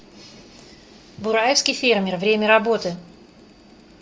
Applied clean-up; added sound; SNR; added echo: none; none; none; none.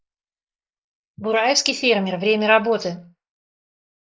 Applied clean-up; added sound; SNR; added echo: neural mask model Resemble Enhance denoiser.